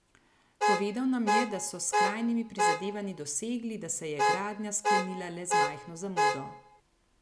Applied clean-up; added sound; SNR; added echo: none; Alarm / Car; -4 dB; none.